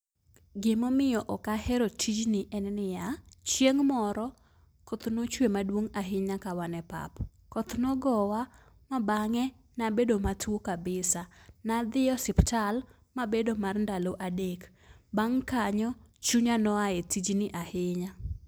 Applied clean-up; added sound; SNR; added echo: none; none; none; none.